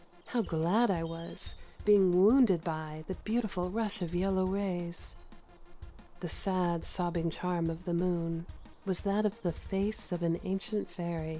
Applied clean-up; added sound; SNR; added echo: none; Bird vocalization, bird call, bird song + Drum kit; 15 dB; none.